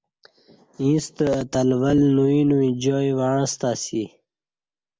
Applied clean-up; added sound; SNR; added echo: none; none; none; none.